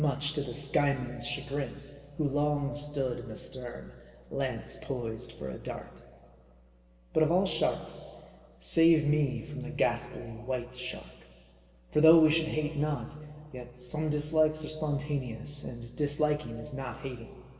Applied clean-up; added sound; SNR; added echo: none; none; none; reverberation time 2.1 s.